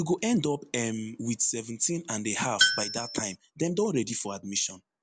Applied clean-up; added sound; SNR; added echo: none; Tools; -2 dB; none.